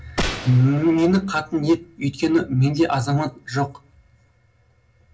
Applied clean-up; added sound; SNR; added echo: none; Gunshot, gunfire; 11 dB; reverberation time 0.4 s.